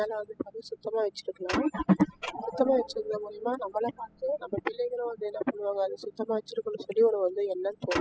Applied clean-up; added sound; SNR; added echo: classical method spectral subtraction.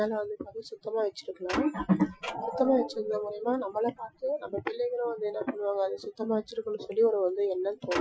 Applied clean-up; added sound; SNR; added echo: classical method Wiener filter.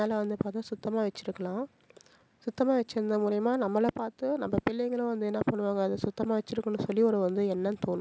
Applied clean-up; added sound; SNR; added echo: none; none; none; none.